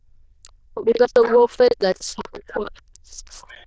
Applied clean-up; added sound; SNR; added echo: neural diffusion model UNIVERSE++.